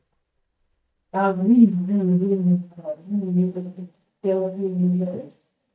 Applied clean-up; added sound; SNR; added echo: neural mask model DeepFilterNet 3.